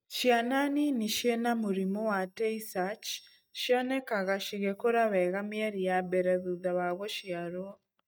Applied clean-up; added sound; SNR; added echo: neural mask model DeepFilterNet 3.